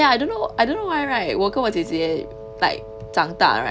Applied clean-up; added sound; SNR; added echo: none; Wind instrument, woodwind instrument; 16 dB; none.